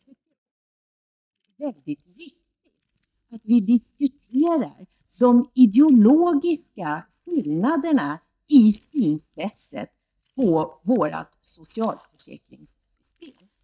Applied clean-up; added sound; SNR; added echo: neural mask model DeepFilterNet 3.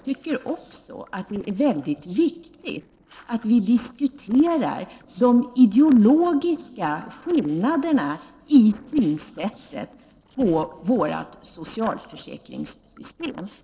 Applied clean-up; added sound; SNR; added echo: neural separator model SepFormer DNS4.